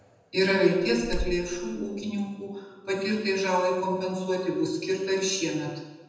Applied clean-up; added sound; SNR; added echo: none; Slam; 7 dB; reverberation time 1.1 s.